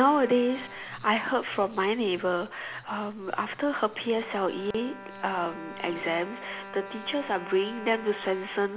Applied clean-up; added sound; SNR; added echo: none; Bowed string instrument; 16 dB; none.